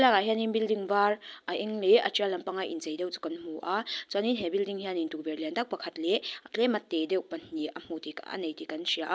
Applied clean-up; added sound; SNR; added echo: none; none; none; none.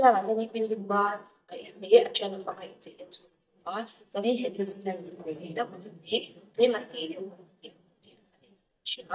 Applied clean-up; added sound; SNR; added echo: neural mask model DeepFilterNet 3.